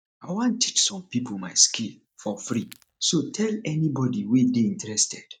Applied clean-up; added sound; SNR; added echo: neural mask model DeepFilterNet 3.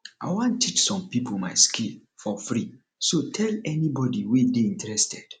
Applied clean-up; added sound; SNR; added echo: none; none; none; none.